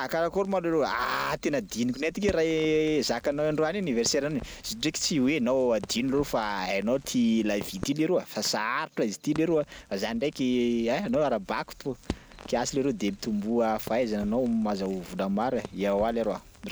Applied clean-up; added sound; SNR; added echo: none; Crackle; 18 dB; none.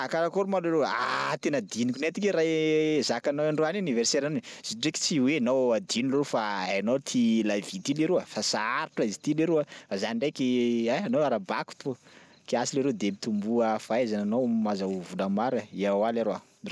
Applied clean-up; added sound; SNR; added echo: none; none; none; none.